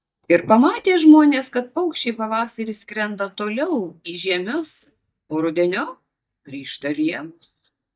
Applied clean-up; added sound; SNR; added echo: neural mask model DeepFilterNet 3.